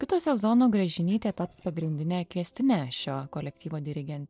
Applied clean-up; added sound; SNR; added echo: neural separator model SepFormer DNS4.